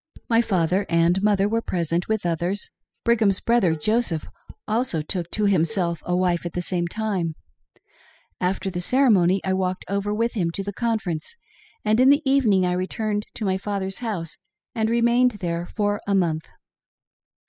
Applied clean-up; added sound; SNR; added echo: classical method spectral subtraction.